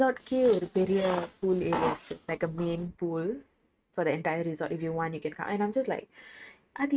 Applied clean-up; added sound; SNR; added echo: neural mask model RNNoise.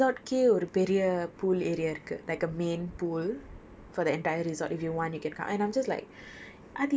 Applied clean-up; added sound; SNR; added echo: none; none; none; none.